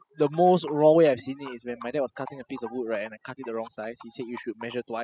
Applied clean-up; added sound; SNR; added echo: classical method spectral subtraction.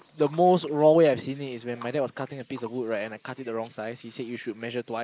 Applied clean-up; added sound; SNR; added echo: neural mask model Resemble Enhance denoiser.